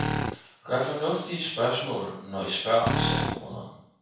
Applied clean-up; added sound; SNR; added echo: none; Drill; 3 dB; reverberation time 0.7 s.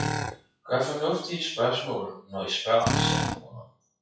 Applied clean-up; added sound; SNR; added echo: classical method WPE with log-MMSE.